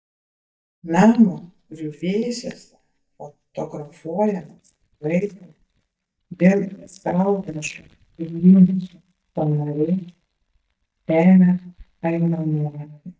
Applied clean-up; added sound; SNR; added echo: neural mask model DeepFilterNet 3.